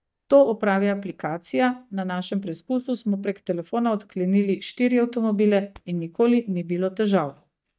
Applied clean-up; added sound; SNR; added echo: neural mask model DeepFilterNet 3.